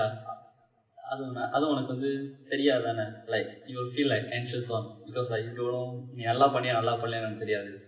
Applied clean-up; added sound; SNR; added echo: none; none; none; reverberation time 0.7 s.